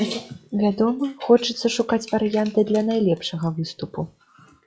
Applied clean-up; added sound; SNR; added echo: classical method log-MMSE.